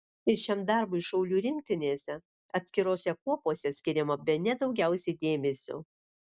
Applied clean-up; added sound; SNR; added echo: none; none; none; none.